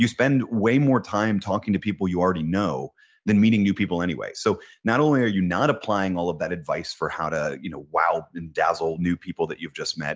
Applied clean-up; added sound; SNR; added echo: none; none; none; none.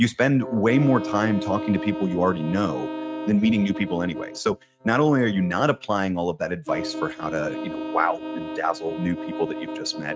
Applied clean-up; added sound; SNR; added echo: neural mask model RNNoise.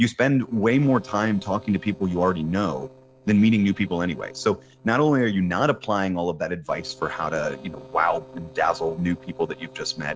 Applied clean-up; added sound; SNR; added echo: neural separator model SepFormer DNS4.